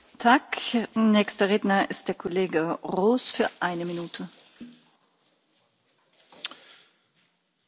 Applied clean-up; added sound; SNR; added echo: none; none; none; none.